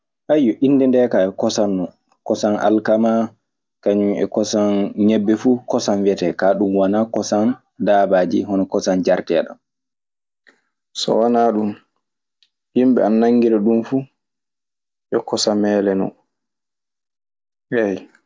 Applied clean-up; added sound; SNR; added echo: none; none; none; none.